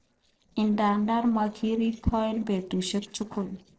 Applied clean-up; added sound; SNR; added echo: neural separator model SepFormer DNS4.